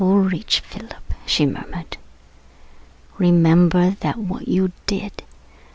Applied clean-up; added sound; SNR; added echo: none; none; none; none.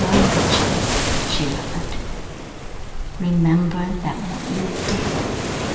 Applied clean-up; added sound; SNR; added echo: none; Waves, surf; -1 dB; reverberation time 1.4 s.